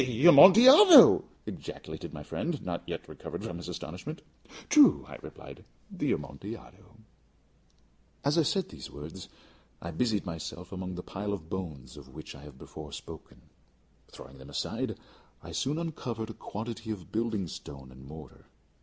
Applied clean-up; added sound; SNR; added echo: none; none; none; none.